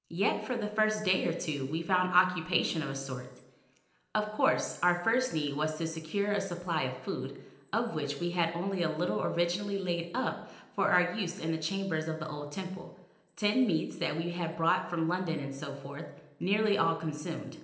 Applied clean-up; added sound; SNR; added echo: none; none; none; reverberation time 0.8 s.